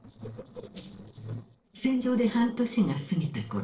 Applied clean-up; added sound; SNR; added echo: neural separator model SepFormer DNS4.